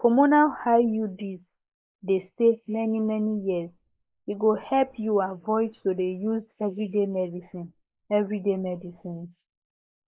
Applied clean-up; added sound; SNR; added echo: neural mask model Resemble Enhance denoiser.